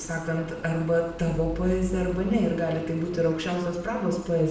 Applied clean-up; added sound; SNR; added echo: none; Stream; 13 dB; reverberation time 0.7 s.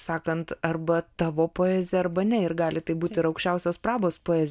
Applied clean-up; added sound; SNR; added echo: none; none; none; none.